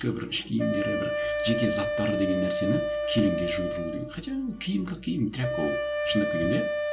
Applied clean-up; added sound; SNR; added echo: none; Wind instrument, woodwind instrument; 1 dB; reverberation time 0.2 s.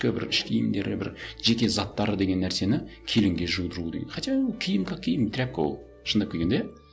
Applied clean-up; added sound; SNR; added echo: none; none; none; none.